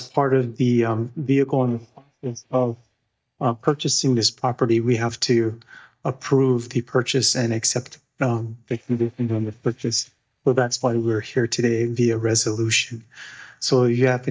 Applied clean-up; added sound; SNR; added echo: neural mask model DeepFilterNet 3.